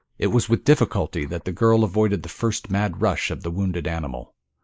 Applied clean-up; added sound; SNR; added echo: neural mask model Resemble Enhance denoiser.